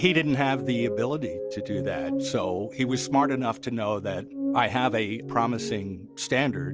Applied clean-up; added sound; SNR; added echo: none; Wind; 13 dB; none.